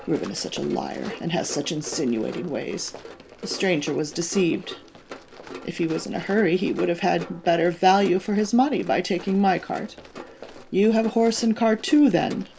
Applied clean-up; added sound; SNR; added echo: none; Run; 17 dB; none.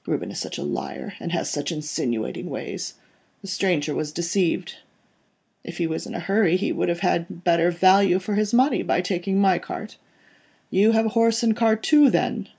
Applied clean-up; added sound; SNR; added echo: none; none; none; none.